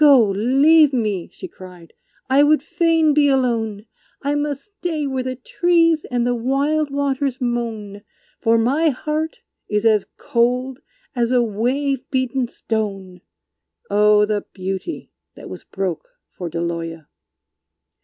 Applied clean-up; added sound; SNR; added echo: none; none; none; none.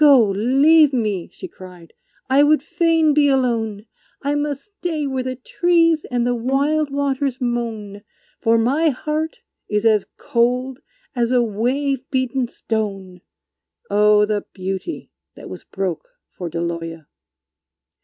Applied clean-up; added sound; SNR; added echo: neural mask model RNNoise.